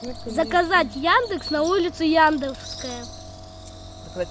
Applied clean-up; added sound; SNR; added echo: none; Bird vocalization, bird call, bird song; 19 dB; none.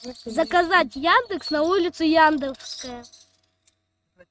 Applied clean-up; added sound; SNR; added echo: neural mask model RNNoise.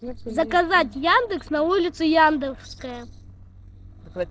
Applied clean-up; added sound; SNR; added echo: neural separator model SepFormer DNS4.